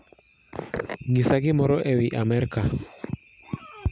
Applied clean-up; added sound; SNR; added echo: none; none; none; none.